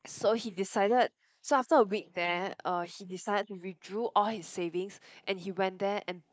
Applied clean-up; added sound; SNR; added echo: neural mask model Resemble Enhance denoiser.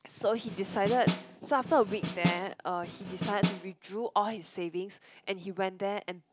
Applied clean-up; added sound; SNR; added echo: none; Snare drum; 2 dB; none.